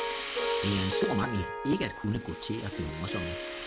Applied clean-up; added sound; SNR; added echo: none; Harp + Rattle (instrument); 2 dB; none.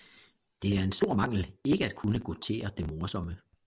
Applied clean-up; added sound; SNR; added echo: none; none; none; none.